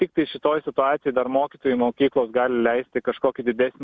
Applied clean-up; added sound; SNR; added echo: none; none; none; none.